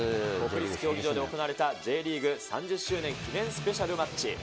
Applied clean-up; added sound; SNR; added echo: none; none; none; none.